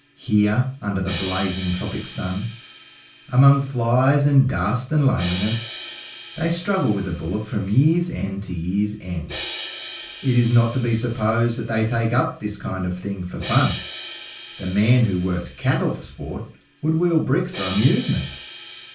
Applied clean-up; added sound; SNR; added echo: none; Crash cymbal; 13 dB; reverberation time 0.3 s.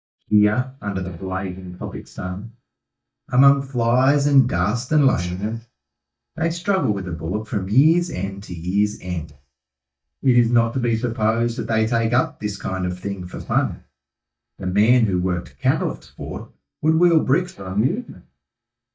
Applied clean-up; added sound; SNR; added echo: neural mask model DeepFilterNet 3.